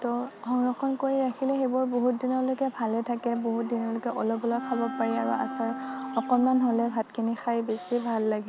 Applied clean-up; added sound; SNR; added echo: none; Wind instrument, woodwind instrument; 10 dB; none.